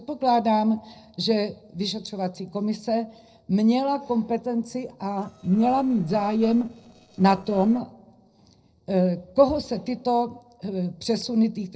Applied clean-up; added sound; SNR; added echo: neural separator model SepFormer DNS4.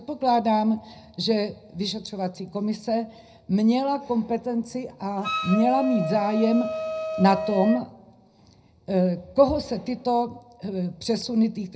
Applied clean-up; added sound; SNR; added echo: none; Wind instrument, woodwind instrument; 5 dB; reverberation time 0.4 s.